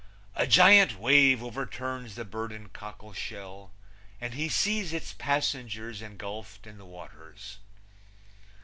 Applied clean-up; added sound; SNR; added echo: none; none; none; none.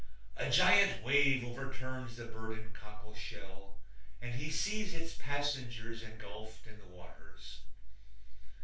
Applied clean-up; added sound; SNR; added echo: none; none; none; reverberation time 0.3 s.